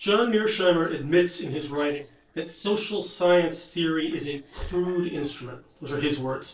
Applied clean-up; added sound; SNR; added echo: neural separator model SepFormer DNS4.